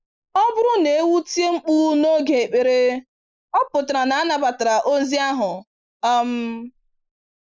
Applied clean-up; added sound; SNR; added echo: neural mask model Resemble Enhance denoiser.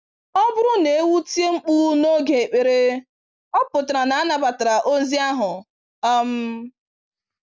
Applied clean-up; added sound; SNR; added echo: none; none; none; none.